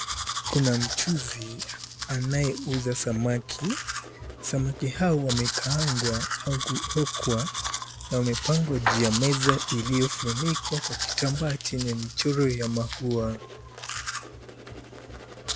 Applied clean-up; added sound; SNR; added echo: none; Domestic sounds, home sounds; 5 dB; none.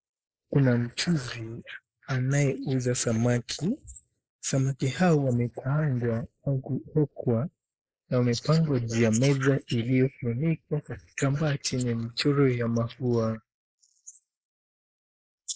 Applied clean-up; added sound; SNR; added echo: neural mask model Resemble Enhance denoiser.